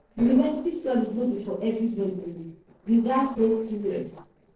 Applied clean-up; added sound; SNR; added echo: neural separator model SepFormer DNS4.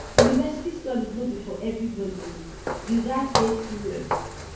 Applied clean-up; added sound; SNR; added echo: none; Walk, footsteps; 1 dB; reverberation time 0.6 s.